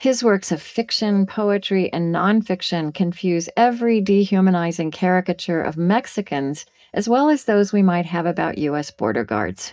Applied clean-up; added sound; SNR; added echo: neural mask model DeepFilterNet 3.